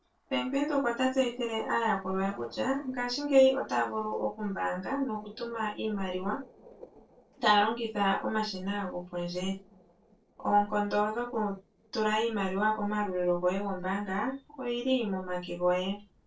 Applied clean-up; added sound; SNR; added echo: neural separator model SepFormer DNS4.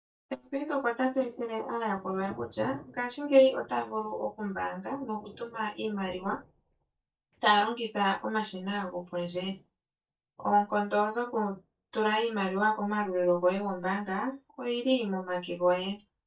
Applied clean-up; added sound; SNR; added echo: neural mask model DeepFilterNet 3.